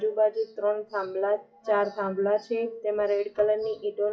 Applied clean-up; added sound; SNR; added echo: classical method WPE with log-MMSE.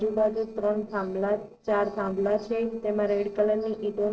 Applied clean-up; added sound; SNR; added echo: neural separator model SepFormer DNS4.